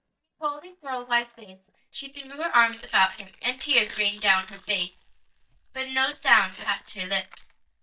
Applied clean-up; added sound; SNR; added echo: neural mask model DeepFilterNet 3.